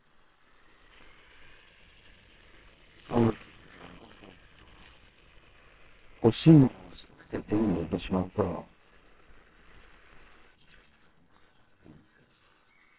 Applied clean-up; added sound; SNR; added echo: neural separator model SepFormer WHAMR!.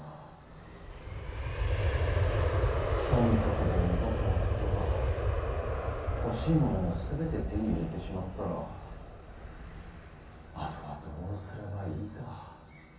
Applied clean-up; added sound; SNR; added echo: none; Aircraft; -3 dB; reverberation time 0.6 s.